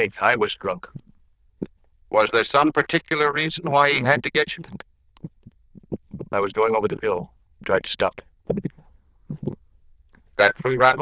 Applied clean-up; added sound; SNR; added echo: neural diffusion model UNIVERSE++.